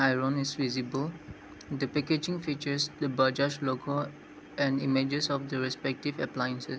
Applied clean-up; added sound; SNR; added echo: none; none; none; none.